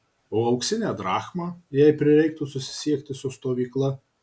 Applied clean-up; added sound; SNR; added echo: none; none; none; none.